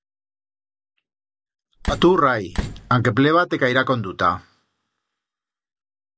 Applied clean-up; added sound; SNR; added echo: none; Slam; 6 dB; none.